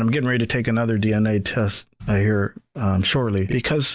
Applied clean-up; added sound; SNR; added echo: none; none; none; none.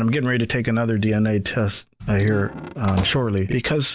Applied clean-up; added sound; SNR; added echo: none; Squeak / Slam / Wood; 13 dB; none.